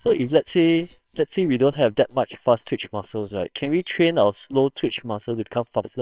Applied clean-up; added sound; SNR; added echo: neural separator model SepFormer WHAMR!.